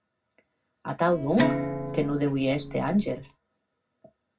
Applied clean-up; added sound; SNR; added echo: none; Guitar; 2 dB; reverberation time 0.4 s.